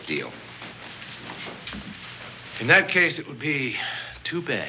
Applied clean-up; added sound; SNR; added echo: none; none; none; none.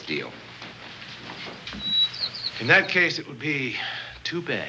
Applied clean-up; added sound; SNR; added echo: none; Bird vocalization, bird call, bird song; 1 dB; none.